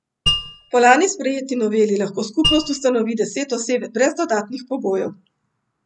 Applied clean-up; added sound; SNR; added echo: none; Mallet percussion; 5 dB; none.